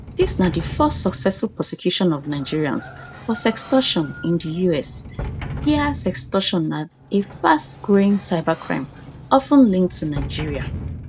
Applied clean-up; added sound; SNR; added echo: none; Sliding door; 12 dB; none.